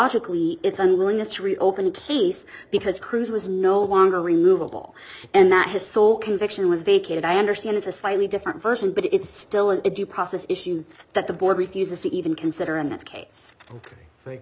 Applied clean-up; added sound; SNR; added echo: none; none; none; none.